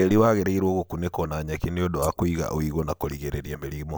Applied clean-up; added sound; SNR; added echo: neural mask model Resemble Enhance denoiser.